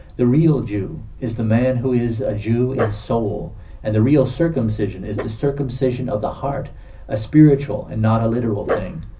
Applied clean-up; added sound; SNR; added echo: none; Dog; 13 dB; reverberation time 0.4 s.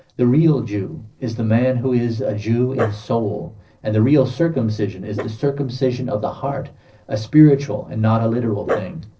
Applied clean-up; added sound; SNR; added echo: neural separator model SepFormer DNS4.